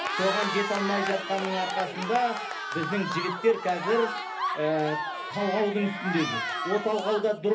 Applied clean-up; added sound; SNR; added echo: none; Cheering; 4 dB; reverberation time 0.3 s.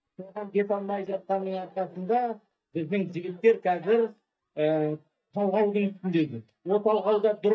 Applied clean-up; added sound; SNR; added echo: neural mask model DeepFilterNet 3.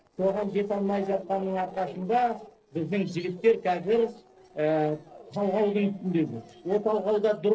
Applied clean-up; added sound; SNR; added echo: neural separator model SepFormer DNS4.